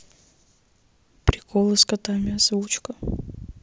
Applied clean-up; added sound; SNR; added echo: none; none; none; none.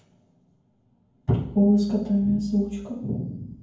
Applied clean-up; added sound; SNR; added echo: none; none; none; reverberation time 0.9 s.